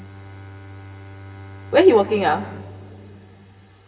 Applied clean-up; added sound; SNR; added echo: none; Bowed string instrument; 17 dB; reverberation time 2.0 s.